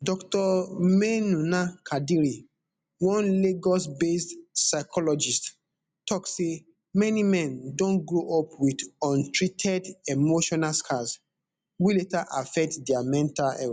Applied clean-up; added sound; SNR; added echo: none; none; none; none.